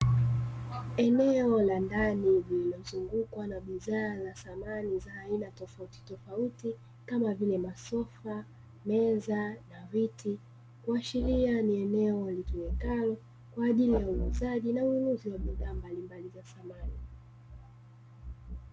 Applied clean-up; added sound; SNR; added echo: none; none; none; none.